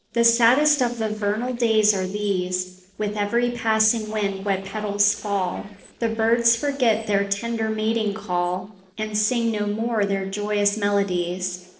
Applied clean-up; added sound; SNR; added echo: neural separator model SepFormer DNS4.